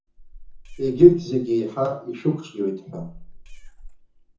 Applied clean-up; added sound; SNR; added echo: none; Meow; 17 dB; reverberation time 0.5 s.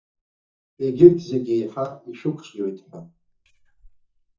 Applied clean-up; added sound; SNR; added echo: neural mask model DeepFilterNet 3.